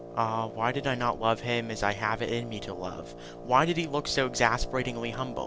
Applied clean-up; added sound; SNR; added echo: none; Wind instrument, woodwind instrument; 12 dB; none.